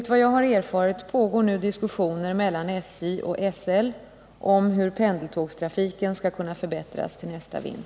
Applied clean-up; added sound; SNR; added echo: none; none; none; none.